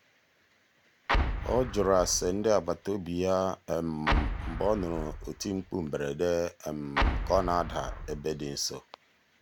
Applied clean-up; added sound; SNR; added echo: none; Explosion; 2 dB; none.